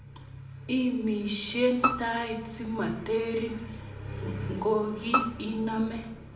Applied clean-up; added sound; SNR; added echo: none; Bowed string instrument; 2 dB; reverberation time 0.8 s.